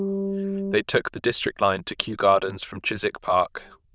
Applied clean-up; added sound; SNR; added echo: neural diffusion model UNIVERSE++.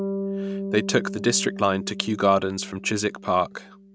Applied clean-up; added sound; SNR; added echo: none; Bass guitar; 8 dB; none.